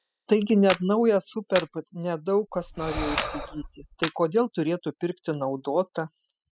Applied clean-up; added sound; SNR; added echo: classical method spectral subtraction.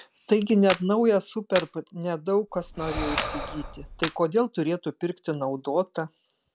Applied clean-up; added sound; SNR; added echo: none; Clapping + Breathing; 9 dB; none.